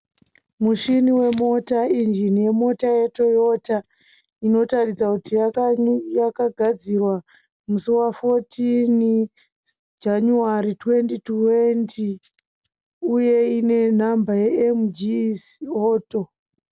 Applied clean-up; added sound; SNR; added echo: none; none; none; none.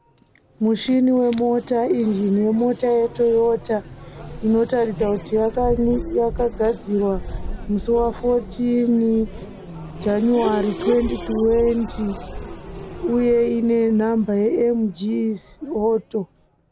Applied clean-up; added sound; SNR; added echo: none; Race car, auto racing / Accelerating, revving, vroom; 12 dB; none.